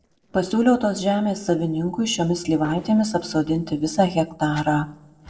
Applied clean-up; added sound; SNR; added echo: neural separator model SepFormer DNS4.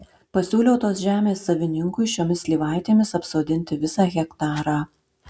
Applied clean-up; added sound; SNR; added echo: none; none; none; none.